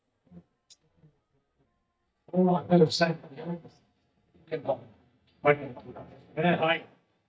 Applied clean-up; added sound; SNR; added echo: neural mask model DeepFilterNet 3.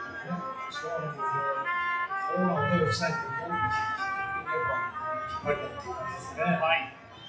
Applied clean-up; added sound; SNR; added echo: classical method WPE with log-MMSE.